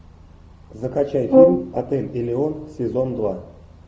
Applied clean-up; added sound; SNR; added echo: none; Brass instrument; -5 dB; none.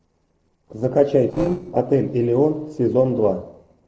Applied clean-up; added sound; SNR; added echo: neural separator model SepFormer DNS4.